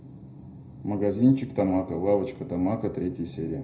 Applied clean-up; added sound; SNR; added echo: none; none; none; reverberation time 0.4 s.